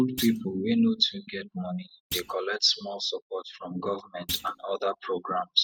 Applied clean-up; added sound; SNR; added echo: neural mask model RNNoise.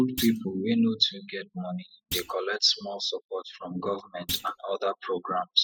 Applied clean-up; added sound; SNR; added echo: classical method spectral subtraction.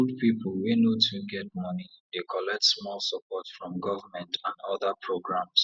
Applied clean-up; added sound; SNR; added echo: none; none; none; none.